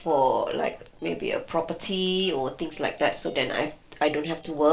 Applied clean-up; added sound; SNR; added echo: neural separator model SepFormer DNS4.